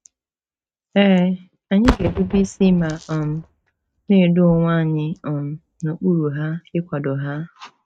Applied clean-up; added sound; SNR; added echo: neural mask model RNNoise.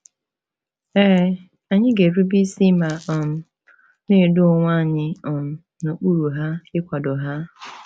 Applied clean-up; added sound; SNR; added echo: none; none; none; none.